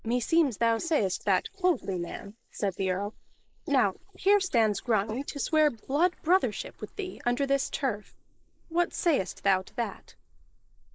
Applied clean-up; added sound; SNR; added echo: neural mask model Resemble Enhance denoiser.